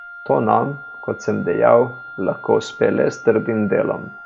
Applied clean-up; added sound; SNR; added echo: none; Wind instrument, woodwind instrument; 17 dB; none.